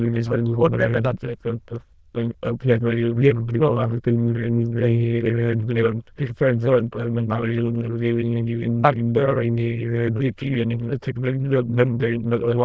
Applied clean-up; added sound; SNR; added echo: neural diffusion model UNIVERSE++.